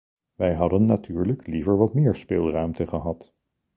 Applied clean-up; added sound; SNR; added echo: none; none; none; none.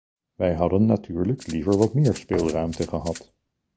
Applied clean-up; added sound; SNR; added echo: none; Rattle (instrument) + Thump, thud; 17 dB; none.